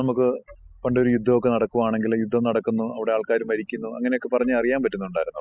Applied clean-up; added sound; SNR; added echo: classical method spectral subtraction.